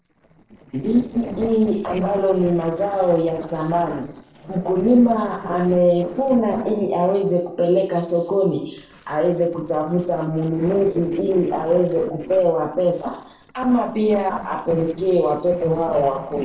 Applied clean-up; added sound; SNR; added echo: neural separator model SepFormer DNS4.